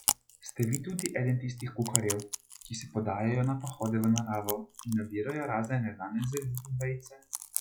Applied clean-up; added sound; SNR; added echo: classical method log-MMSE.